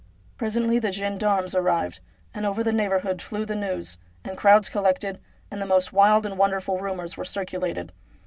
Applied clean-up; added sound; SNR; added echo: none; none; none; none.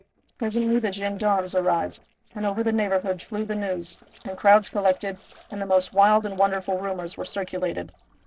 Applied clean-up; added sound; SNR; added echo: neural separator model SepFormer DNS4.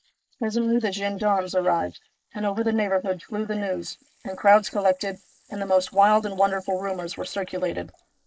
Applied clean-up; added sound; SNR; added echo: neural mask model Resemble Enhance denoiser.